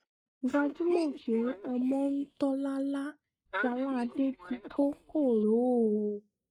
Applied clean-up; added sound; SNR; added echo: neural mask model DeepFilterNet 3.